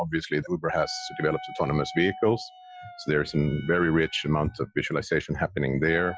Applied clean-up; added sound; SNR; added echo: classical method Wiener filter.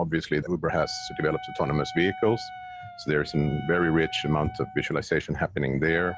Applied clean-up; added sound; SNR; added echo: none; Wind instrument, woodwind instrument; 15 dB; none.